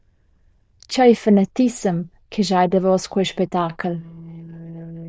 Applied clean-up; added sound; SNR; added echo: neural diffusion model UNIVERSE++.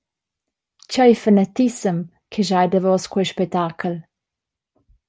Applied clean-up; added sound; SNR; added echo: none; none; none; none.